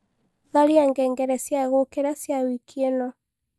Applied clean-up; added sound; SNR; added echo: neural mask model DeepFilterNet 3.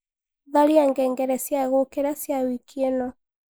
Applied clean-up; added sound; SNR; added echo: neural mask model Resemble Enhance denoiser.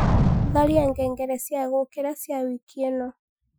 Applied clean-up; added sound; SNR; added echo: classical method Wiener filter.